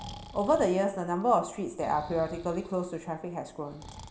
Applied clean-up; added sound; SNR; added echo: none; Breathing; 18 dB; none.